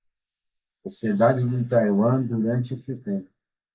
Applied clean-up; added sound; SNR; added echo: neural mask model Resemble Enhance denoiser.